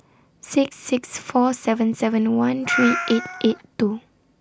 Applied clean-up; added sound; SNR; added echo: none; Meow; 5 dB; none.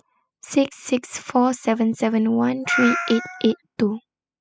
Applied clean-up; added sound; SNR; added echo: classical method spectral subtraction.